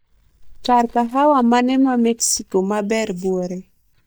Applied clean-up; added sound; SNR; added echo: neural mask model DeepFilterNet 3.